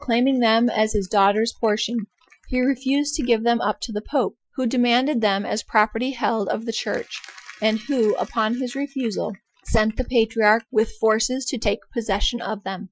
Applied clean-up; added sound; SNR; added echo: classical method Wiener filter.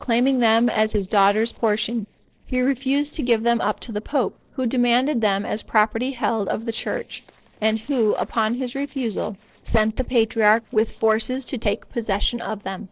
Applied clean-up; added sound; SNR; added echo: neural separator model SepFormer DNS4.